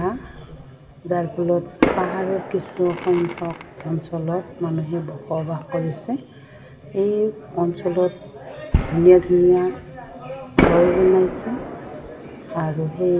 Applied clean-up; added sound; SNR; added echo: none; Fireworks; 7 dB; reverberation time 0.6 s.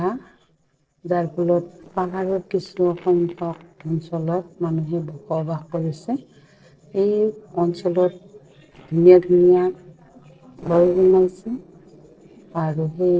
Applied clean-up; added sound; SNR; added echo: neural separator model SepFormer DNS4.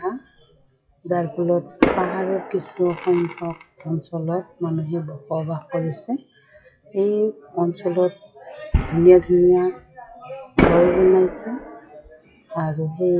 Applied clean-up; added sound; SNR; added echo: classical method WPE with log-MMSE.